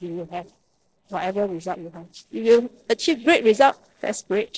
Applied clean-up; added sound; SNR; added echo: neural separator model SepFormer DNS4.